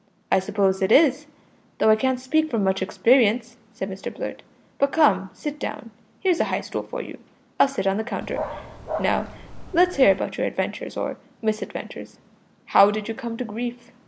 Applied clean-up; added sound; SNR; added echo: none; Dog; 9 dB; none.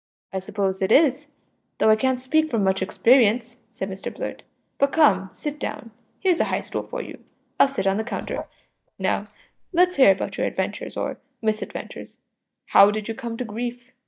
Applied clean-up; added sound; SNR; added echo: neural mask model DeepFilterNet 3.